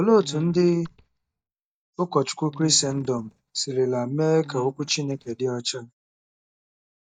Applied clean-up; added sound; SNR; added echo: neural mask model DeepFilterNet 3.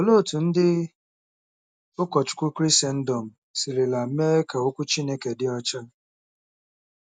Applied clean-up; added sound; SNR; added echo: none; none; none; none.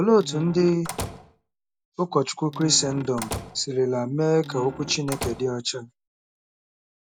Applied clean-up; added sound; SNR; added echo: none; Squeak / Slam / Wood; 12 dB; none.